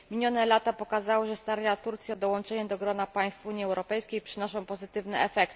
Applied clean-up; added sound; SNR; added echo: none; none; none; none.